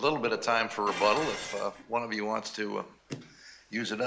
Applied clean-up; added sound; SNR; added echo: none; Dishes, pots, and pans; 12 dB; none.